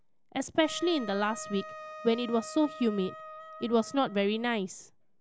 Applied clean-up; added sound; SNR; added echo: none; Wind instrument, woodwind instrument; 15 dB; none.